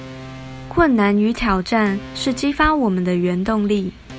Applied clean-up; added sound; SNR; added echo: none; Organ; 20 dB; none.